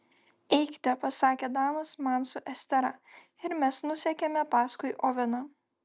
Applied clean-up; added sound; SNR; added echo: none; none; none; none.